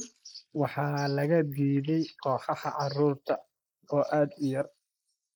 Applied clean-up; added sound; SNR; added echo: neural mask model Resemble Enhance denoiser.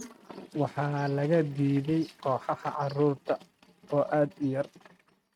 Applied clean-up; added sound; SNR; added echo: neural mask model RNNoise.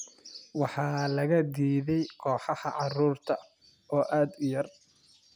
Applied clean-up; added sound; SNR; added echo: none; none; none; none.